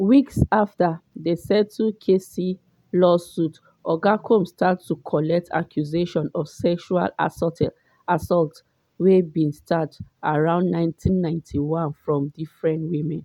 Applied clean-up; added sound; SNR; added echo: none; none; none; none.